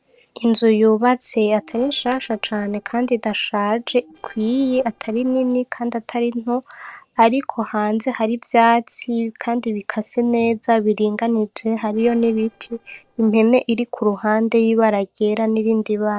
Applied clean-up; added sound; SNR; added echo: neural separator model SepFormer DNS4.